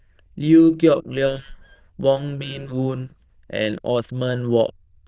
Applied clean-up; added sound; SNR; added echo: neural diffusion model UNIVERSE++.